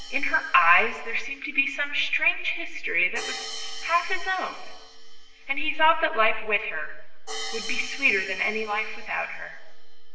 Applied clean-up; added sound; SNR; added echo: none; Hi-hat; 17 dB; reverberation time 1.1 s.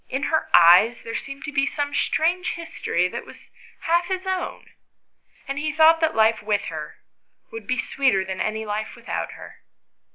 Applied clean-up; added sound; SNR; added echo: none; none; none; none.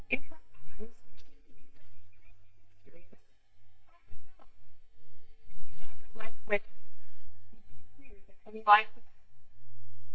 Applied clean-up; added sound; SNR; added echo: neural mask model DeepFilterNet 3.